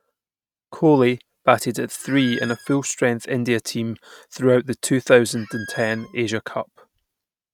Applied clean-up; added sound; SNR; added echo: neural mask model RNNoise.